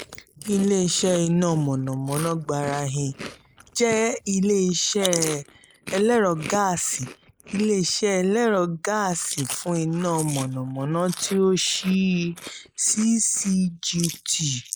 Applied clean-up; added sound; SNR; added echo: neural mask model Resemble Enhance denoiser.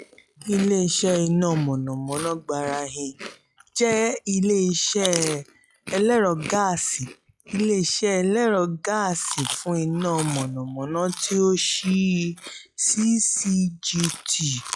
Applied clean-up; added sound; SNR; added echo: classical method log-MMSE.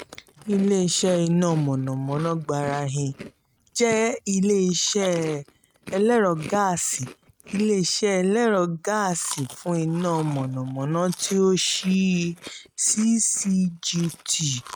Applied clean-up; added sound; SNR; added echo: neural mask model RNNoise.